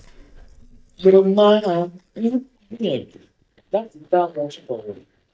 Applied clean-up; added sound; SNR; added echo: neural mask model DeepFilterNet 3.